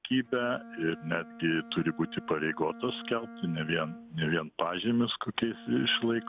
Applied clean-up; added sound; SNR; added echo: none; Bowed string instrument; 17 dB; none.